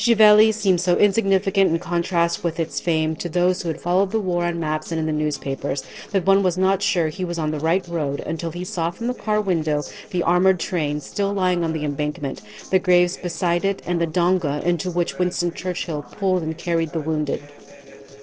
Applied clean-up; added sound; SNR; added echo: neural separator model SepFormer DNS4.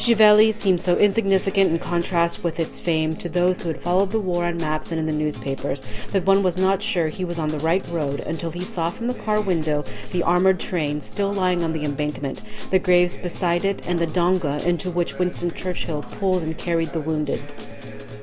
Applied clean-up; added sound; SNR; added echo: none; Acoustic guitar; 15 dB; none.